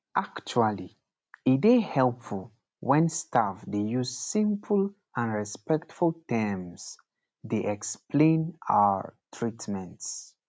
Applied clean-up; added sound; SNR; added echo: none; none; none; none.